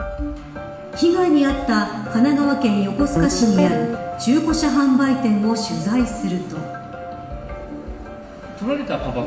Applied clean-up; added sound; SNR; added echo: none; Guitar; 3 dB; reverberation time 1.0 s.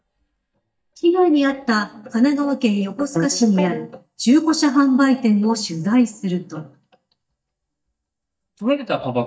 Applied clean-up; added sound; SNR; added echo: neural mask model DeepFilterNet 3.